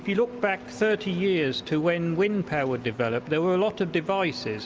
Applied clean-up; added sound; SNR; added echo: none; none; none; none.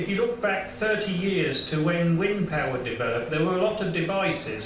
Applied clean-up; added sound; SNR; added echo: none; none; none; reverberation time 0.5 s.